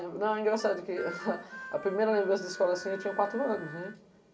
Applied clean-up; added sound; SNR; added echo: none; Harmonica; 14 dB; reverberation time 1.3 s.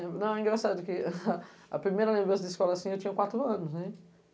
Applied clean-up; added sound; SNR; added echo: none; none; none; none.